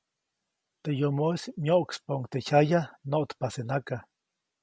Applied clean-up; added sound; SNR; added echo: none; none; none; none.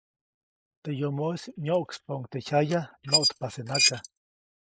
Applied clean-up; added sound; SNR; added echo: neural mask model Resemble Enhance denoiser.